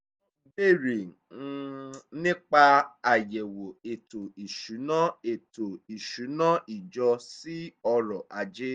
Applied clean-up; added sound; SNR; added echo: none; none; none; none.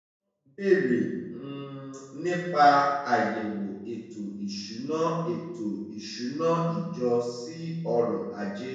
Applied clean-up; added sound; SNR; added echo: none; none; none; reverberation time 1.0 s.